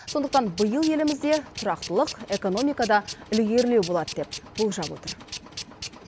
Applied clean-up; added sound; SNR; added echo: none; Tools; 13 dB; none.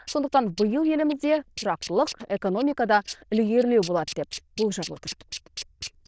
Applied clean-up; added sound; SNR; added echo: neural diffusion model UNIVERSE++.